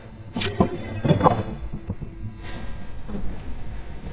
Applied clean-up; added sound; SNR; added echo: neural mask model DeepFilterNet 3.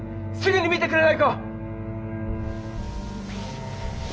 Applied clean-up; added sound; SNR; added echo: none; none; none; none.